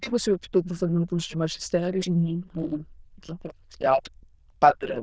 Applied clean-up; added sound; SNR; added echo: neural diffusion model UNIVERSE++.